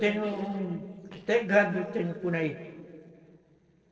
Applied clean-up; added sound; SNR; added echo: neural separator model SepFormer DNS4.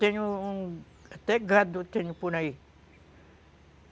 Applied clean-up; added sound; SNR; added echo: none; none; none; none.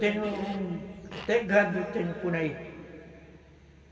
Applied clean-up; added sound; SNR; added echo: none; Fart; 15 dB; reverberation time 2.5 s.